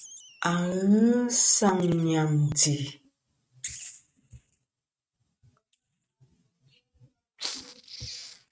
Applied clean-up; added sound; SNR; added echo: neural mask model RNNoise.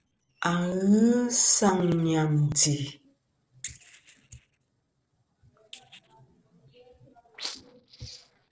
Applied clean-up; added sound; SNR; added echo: neural separator model SepFormer DNS4.